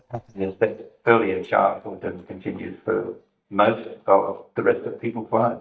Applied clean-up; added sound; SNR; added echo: neural mask model DeepFilterNet 3.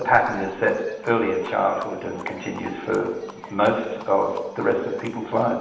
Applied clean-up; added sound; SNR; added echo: none; Livestock, farm animals, working animals; 17 dB; reverberation time 1.0 s.